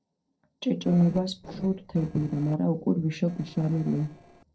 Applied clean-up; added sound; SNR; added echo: neural separator model SepFormer DNS4.